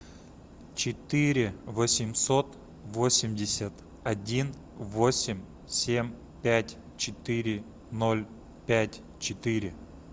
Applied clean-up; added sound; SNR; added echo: none; none; none; none.